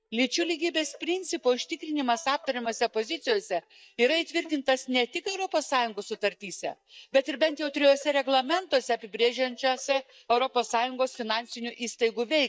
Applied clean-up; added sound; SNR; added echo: neural mask model DeepFilterNet 3.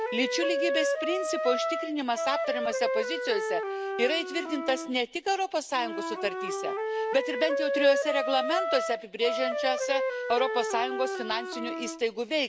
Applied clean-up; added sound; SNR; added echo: none; Wind instrument, woodwind instrument; 1 dB; none.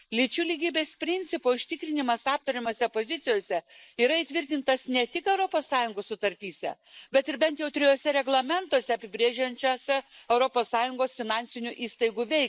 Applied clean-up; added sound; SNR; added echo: neural mask model Resemble Enhance denoiser.